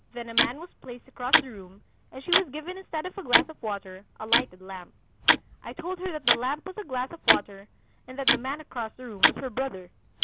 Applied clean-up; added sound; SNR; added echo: none; Tick-tock; -4 dB; none.